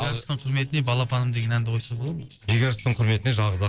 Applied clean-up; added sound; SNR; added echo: neural separator model SepFormer DNS4.